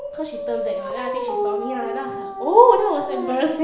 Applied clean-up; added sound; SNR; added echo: none; Dog; 6 dB; reverberation time 0.7 s.